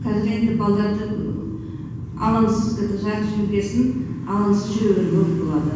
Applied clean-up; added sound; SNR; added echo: none; none; none; reverberation time 1.2 s.